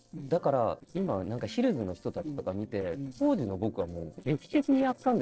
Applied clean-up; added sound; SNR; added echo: neural separator model SepFormer DNS4.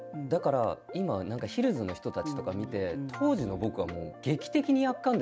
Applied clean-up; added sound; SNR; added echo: none; none; none; none.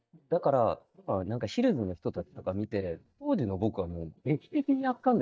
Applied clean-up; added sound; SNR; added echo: neural mask model DeepFilterNet 3.